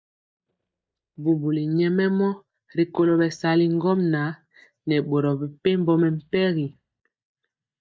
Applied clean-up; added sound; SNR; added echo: neural mask model DeepFilterNet 3.